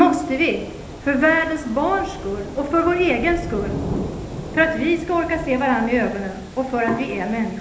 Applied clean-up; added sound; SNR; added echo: none; Thunder / Rain; 11 dB; reverberation time 1.0 s.